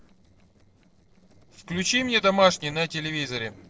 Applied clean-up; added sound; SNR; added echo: neural separator model SepFormer DNS4.